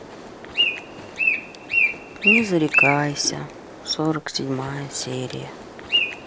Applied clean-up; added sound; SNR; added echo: none; Bird; -2 dB; none.